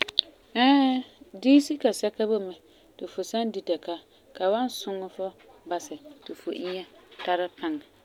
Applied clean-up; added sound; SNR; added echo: none; none; none; none.